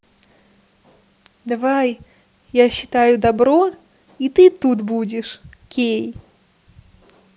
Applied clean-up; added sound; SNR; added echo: none; none; none; none.